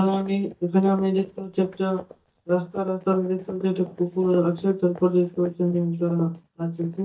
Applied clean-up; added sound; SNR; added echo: neural mask model DeepFilterNet 3.